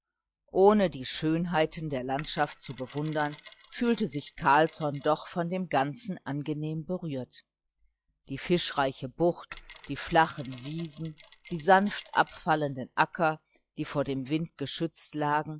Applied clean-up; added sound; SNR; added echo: classical method log-MMSE.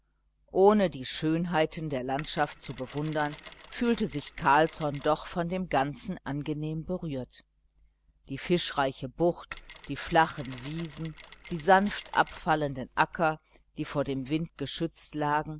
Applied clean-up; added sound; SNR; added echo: none; Mechanisms; 17 dB; none.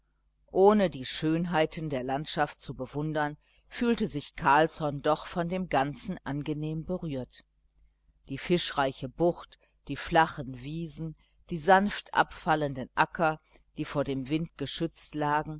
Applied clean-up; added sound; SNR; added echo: none; none; none; none.